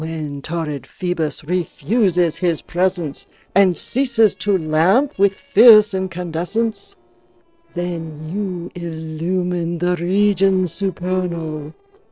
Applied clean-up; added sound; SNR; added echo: neural separator model SepFormer DNS4.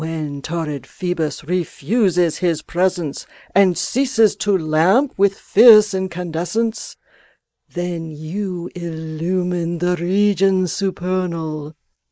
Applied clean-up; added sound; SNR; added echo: neural mask model Resemble Enhance denoiser.